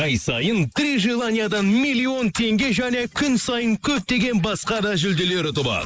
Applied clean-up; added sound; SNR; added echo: neural mask model Resemble Enhance denoiser.